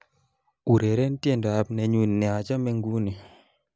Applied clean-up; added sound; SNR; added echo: none; none; none; none.